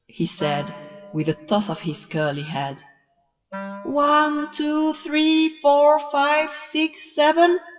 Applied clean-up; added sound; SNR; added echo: classical method WPE with log-MMSE.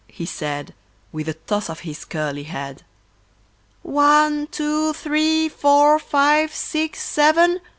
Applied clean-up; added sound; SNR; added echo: none; none; none; none.